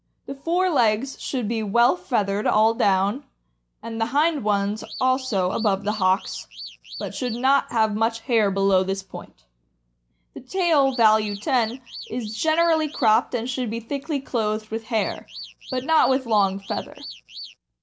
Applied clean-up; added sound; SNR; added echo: none; Alarm / Car; 15 dB; none.